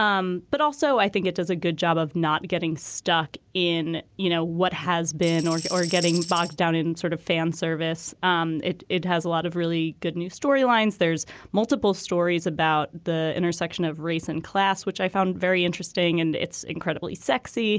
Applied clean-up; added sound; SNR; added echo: none; Tambourine; 9 dB; none.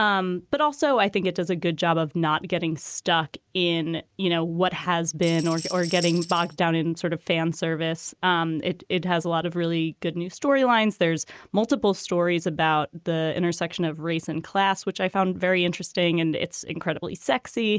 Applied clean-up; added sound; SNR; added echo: neural mask model RNNoise.